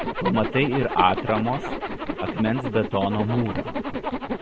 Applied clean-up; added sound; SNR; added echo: none; Zipper (clothing); 4 dB; none.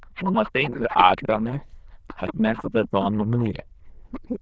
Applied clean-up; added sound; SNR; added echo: neural diffusion model UNIVERSE++.